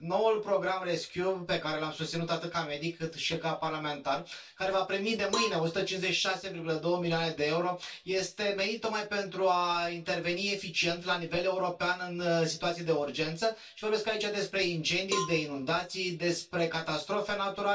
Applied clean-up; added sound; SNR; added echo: none; Cowbell; 10 dB; reverberation time 0.2 s.